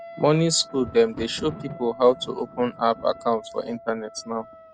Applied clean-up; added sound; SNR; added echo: none; Wind instrument, woodwind instrument + Thunder; 17 dB; none.